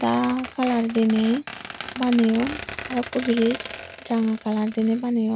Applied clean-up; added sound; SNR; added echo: none; Squeak; 13 dB; none.